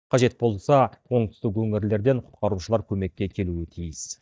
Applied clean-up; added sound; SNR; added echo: neural mask model DeepFilterNet 3.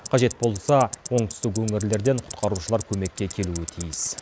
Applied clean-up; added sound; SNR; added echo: none; Tick-tock; 13 dB; none.